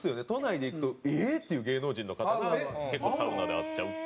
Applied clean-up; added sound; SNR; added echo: none; none; none; none.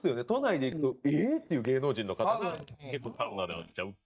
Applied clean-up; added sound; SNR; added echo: neural mask model DeepFilterNet 3.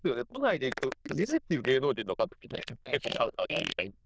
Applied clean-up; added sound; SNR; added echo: neural diffusion model UNIVERSE++.